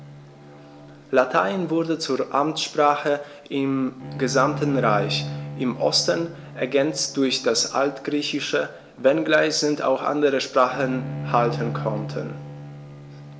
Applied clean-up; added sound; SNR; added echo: none; Bowed string instrument; 12 dB; none.